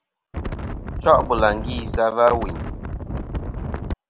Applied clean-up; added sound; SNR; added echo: none; Wind; 5 dB; none.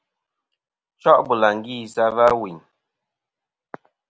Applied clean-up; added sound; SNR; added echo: none; none; none; none.